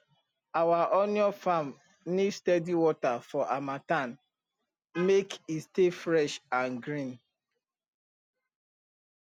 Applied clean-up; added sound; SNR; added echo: none; none; none; none.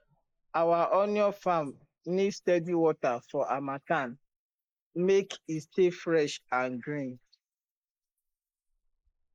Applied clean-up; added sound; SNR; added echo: neural mask model Resemble Enhance denoiser.